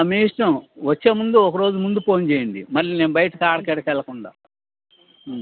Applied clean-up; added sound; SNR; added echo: none; none; none; none.